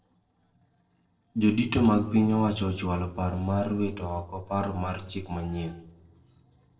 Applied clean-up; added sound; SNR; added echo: neural separator model SepFormer DNS4.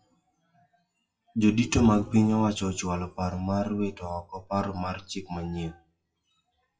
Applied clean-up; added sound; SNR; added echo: classical method WPE with log-MMSE.